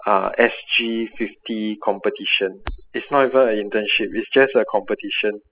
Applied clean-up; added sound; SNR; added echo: classical method spectral subtraction.